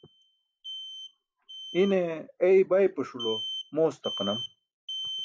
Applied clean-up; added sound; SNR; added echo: classical method log-MMSE.